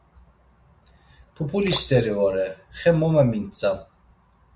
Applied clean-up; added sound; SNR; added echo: none; Splash, splatter; 18 dB; none.